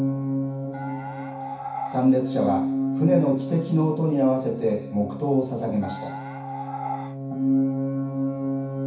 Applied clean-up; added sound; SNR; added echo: none; Animal; 10 dB; reverberation time 0.6 s.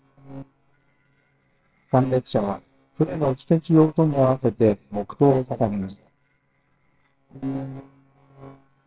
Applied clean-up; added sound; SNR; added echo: neural separator model SepFormer WHAMR!.